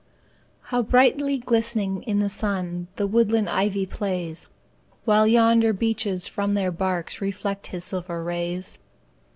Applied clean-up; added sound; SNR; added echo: none; none; none; none.